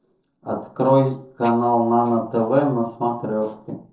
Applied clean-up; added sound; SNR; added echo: neural separator model SepFormer DNS4.